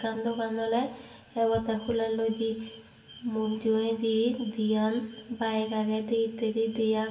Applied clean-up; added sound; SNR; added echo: none; none; none; reverberation time 0.8 s.